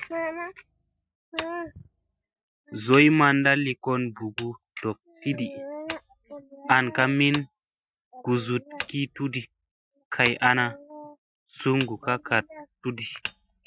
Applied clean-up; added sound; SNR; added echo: classical method Wiener filter.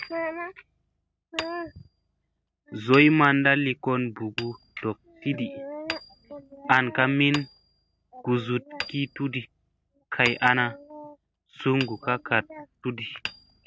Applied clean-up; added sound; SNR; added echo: none; Hammer; 16 dB; none.